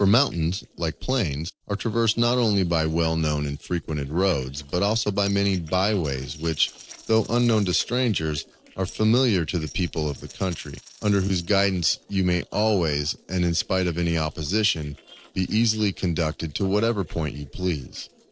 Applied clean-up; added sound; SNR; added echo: neural separator model SepFormer DNS4.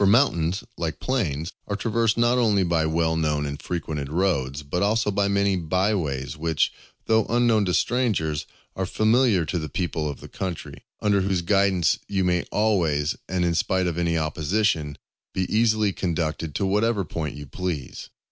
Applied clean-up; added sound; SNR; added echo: none; none; none; none.